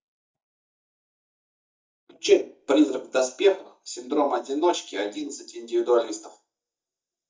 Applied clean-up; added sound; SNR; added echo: neural mask model DeepFilterNet 3.